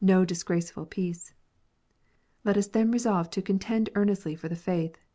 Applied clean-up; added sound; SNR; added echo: none; none; none; none.